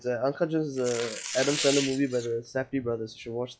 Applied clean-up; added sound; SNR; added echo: classical method log-MMSE.